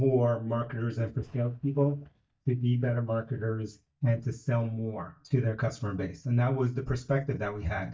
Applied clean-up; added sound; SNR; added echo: neural mask model DeepFilterNet 3.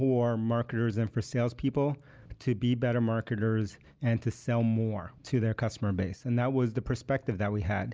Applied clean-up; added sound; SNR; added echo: none; none; none; none.